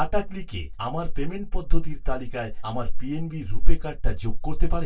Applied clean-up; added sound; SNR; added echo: none; none; none; reverberation time 0.1 s.